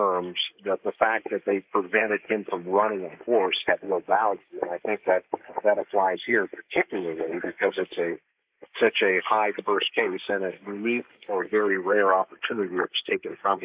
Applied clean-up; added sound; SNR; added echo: neural mask model Resemble Enhance denoiser.